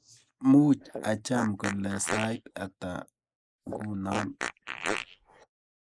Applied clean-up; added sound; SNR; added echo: neural mask model Resemble Enhance denoiser.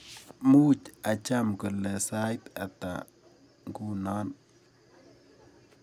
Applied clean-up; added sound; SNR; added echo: none; none; none; none.